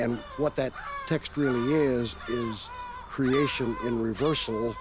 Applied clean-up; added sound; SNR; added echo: none; Gull, seagull; 11 dB; none.